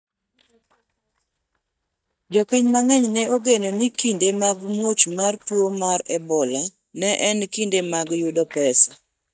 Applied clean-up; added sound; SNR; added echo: neural mask model DeepFilterNet 3.